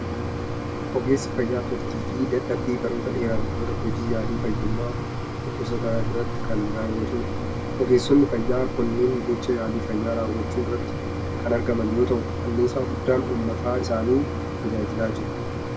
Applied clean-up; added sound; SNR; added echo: none; Mechanisms; 1 dB; reverberation time 0.2 s.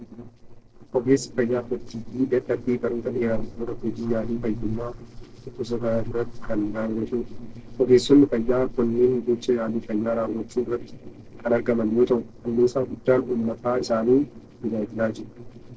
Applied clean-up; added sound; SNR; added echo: neural separator model SepFormer DNS4.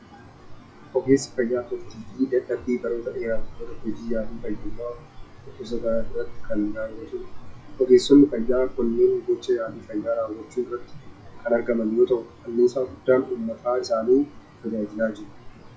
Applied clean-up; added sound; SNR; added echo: classical method WPE with log-MMSE.